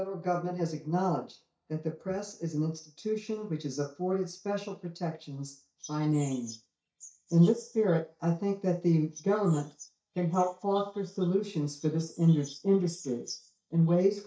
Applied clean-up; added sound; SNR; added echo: neural mask model DeepFilterNet 3.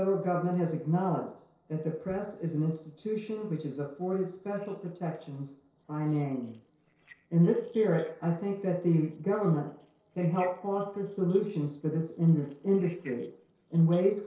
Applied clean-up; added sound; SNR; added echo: neural separator model SepFormer DNS4.